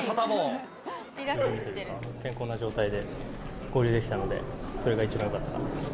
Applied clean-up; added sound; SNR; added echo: none; none; none; none.